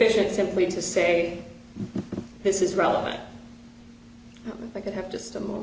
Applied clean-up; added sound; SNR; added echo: none; none; none; none.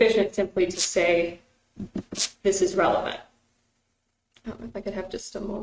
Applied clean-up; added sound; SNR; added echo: neural mask model RNNoise.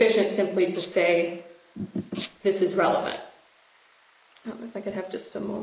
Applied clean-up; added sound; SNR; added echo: neural mask model Resemble Enhance denoiser.